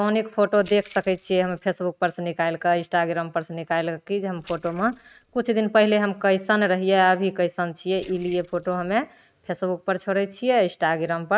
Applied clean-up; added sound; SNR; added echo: neural mask model RNNoise.